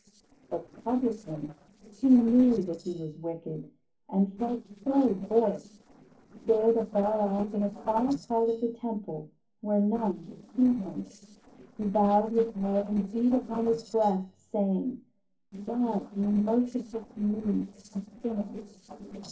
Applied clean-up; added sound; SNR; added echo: neural separator model SepFormer DNS4.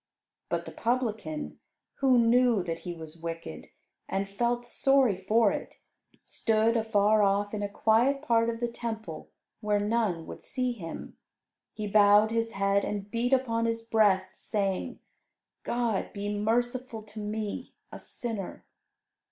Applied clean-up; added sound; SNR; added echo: none; none; none; none.